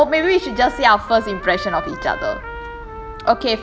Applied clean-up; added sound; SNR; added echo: none; Trumpet; 13 dB; none.